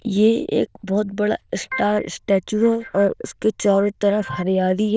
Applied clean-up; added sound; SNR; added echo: neural diffusion model UNIVERSE++.